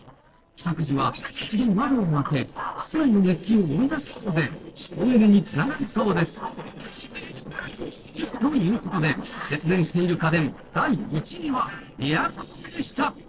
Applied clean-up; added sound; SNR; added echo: neural separator model SepFormer DNS4.